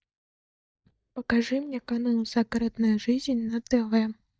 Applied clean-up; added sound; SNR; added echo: neural mask model DeepFilterNet 3.